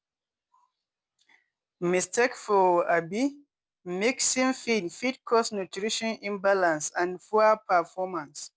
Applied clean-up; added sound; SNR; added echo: none; none; none; none.